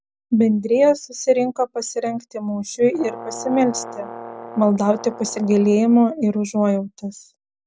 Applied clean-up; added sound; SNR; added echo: none; Brass instrument; 15 dB; none.